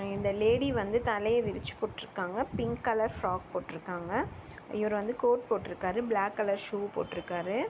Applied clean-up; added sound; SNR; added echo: none; none; none; none.